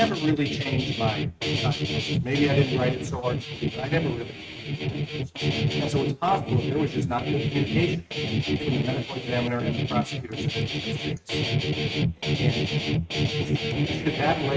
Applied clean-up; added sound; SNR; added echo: neural mask model RNNoise.